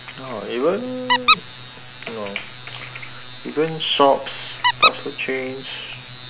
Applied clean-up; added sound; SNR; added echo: none; Squeak; -1 dB; none.